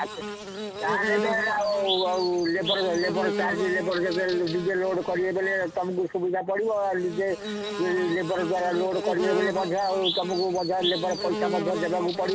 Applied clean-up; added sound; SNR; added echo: none; Buzz / Bird; 7 dB; none.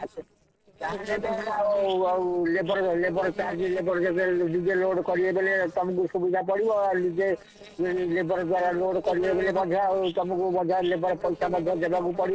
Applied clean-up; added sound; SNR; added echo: neural separator model SepFormer DNS4.